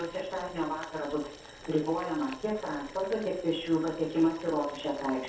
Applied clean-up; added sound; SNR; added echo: none; Boiling; 16 dB; reverberation time 0.6 s.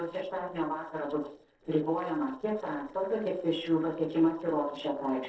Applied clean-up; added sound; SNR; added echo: neural separator model SepFormer DNS4.